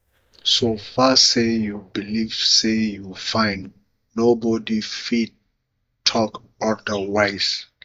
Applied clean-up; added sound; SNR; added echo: neural mask model DeepFilterNet 3.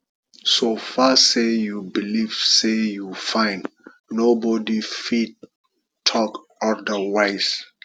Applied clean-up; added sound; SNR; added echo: none; none; none; none.